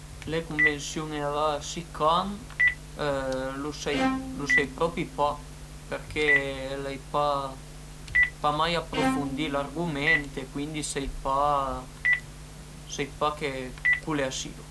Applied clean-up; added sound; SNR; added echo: none; Telephone + Bowed string instrument; 1 dB; none.